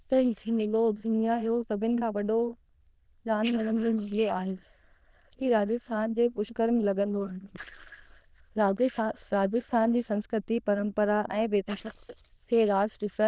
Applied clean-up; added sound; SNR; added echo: neural diffusion model UNIVERSE++.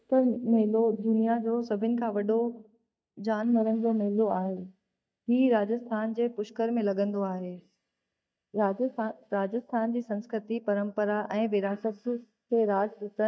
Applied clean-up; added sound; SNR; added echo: neural mask model DeepFilterNet 3.